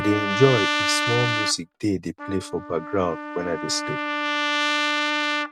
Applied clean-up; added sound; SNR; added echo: none; Trumpet; 0 dB; none.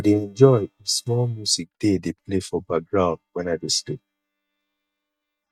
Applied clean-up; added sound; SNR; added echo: neural mask model DeepFilterNet 3.